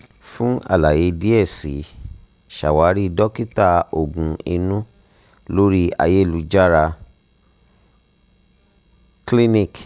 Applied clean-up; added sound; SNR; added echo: none; none; none; none.